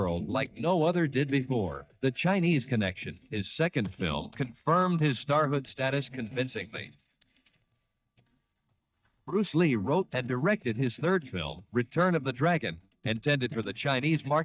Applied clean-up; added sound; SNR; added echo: neural mask model DeepFilterNet 3.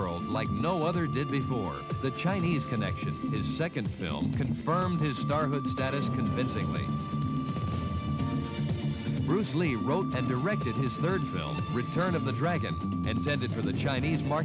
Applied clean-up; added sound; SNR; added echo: none; Wind instrument, woodwind instrument; 14 dB; none.